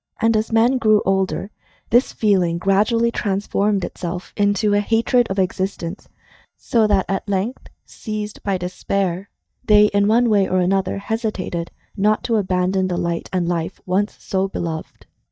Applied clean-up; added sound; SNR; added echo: neural mask model DeepFilterNet 3.